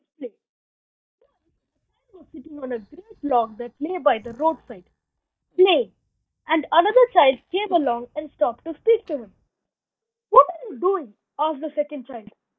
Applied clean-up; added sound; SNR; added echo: neural mask model DeepFilterNet 3.